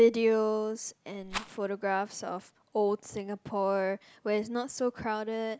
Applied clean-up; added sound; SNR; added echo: none; Rattle; 12 dB; none.